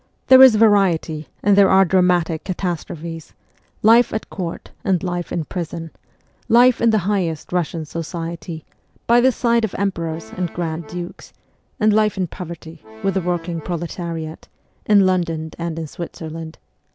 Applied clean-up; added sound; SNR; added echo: none; Accordion; 19 dB; none.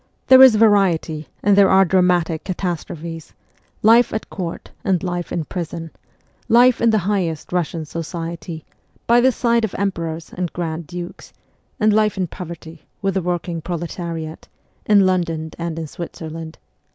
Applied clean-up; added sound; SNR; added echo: none; none; none; none.